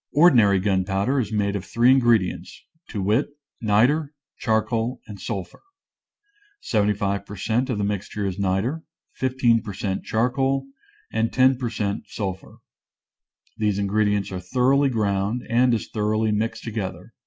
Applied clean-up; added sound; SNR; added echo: none; none; none; none.